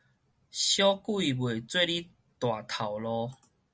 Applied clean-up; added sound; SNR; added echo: none; none; none; none.